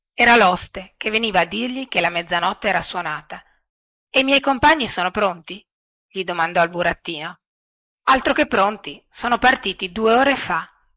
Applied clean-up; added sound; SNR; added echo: neural mask model Resemble Enhance denoiser.